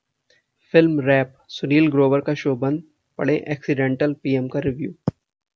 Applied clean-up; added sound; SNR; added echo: none; none; none; none.